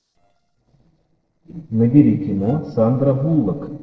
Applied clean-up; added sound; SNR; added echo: neural separator model SepFormer DNS4.